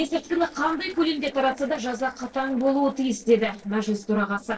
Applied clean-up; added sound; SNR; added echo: neural separator model SepFormer DNS4.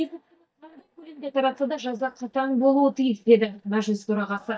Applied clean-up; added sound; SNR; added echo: neural mask model DeepFilterNet 3.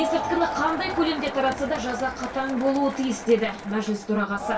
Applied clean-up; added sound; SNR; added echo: none; Crowd; 7 dB; reverberation time 0.2 s.